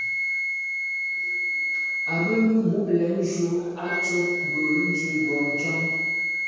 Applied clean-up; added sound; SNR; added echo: none; Wind instrument, woodwind instrument; 1 dB; reverberation time 1.2 s.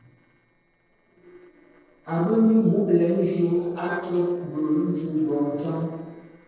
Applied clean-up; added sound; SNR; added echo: neural separator model SepFormer DNS4.